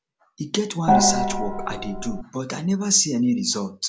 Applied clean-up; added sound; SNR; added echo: none; Gong; -3 dB; none.